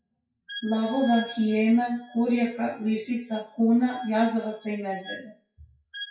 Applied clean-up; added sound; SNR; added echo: classical method WPE with log-MMSE.